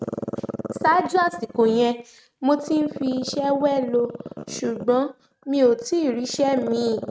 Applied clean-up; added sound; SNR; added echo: neural mask model RNNoise.